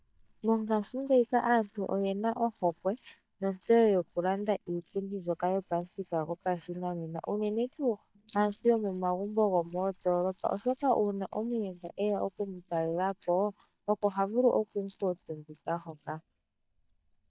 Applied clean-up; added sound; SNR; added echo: neural mask model DeepFilterNet 3.